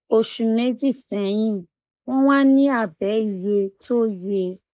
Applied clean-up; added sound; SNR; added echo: neural mask model Resemble Enhance denoiser.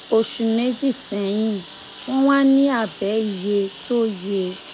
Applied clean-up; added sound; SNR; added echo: none; Engine; 19 dB; none.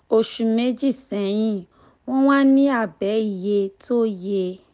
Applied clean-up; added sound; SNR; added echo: none; none; none; none.